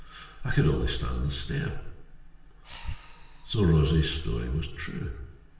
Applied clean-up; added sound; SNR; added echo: none; Breathing; 19 dB; reverberation time 0.8 s.